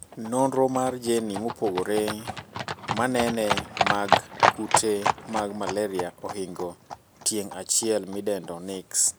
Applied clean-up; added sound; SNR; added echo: none; Livestock, farm animals, working animals; 2 dB; none.